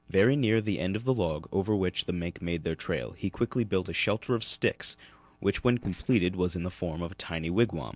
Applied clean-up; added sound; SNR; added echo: neural separator model SepFormer DNS4.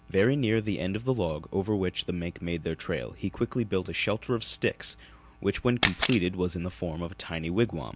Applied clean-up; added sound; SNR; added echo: none; Camera; 3 dB; none.